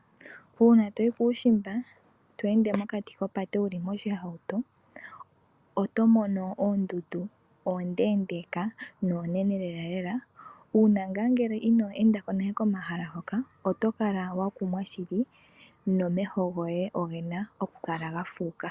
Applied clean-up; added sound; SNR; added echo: none; none; none; none.